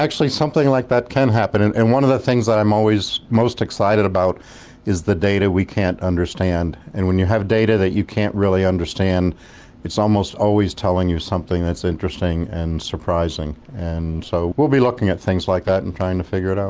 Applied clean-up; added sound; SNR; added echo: none; none; none; none.